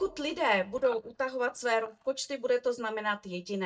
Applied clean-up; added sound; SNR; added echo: neural mask model DeepFilterNet 3.